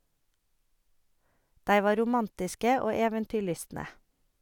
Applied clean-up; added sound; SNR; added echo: none; none; none; none.